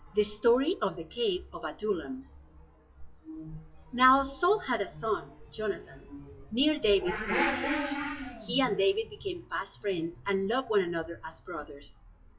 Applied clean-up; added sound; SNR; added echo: classical method WPE with log-MMSE.